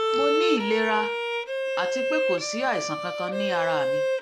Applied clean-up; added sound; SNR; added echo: none; Bowed string instrument; -3 dB; none.